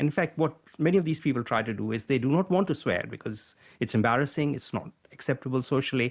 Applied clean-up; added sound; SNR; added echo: none; none; none; none.